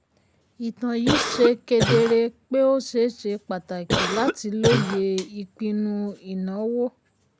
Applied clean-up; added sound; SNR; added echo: none; Cough; 1 dB; none.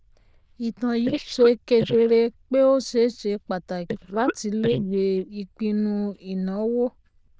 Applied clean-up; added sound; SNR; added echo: neural diffusion model UNIVERSE++.